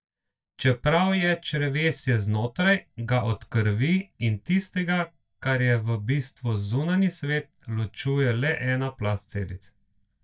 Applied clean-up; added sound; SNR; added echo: neural mask model DeepFilterNet 3.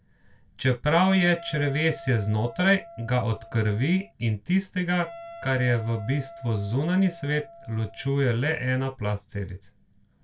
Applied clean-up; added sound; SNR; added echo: none; Wind instrument, woodwind instrument; 17 dB; reverberation time 0.2 s.